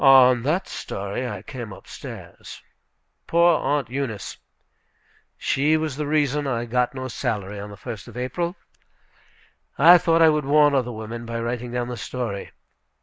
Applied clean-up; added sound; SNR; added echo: none; none; none; none.